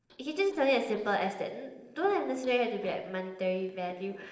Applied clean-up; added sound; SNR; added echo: neural separator model SepFormer DNS4.